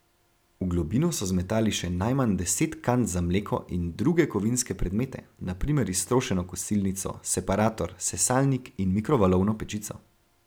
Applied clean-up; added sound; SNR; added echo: none; none; none; none.